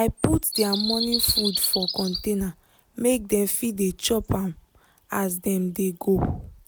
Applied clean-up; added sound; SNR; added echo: none; Bird vocalization, bird call, bird song; 7 dB; none.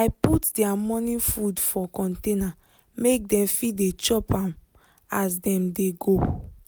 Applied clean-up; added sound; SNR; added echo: none; none; none; none.